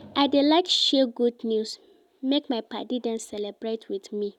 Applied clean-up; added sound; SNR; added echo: none; none; none; none.